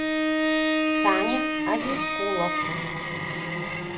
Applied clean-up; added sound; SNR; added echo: none; Bowed string instrument; -5 dB; reverberation time 0.4 s.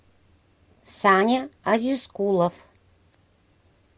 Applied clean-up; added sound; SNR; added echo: none; none; none; none.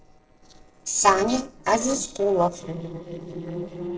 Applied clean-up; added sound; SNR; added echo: neural separator model SepFormer DNS4.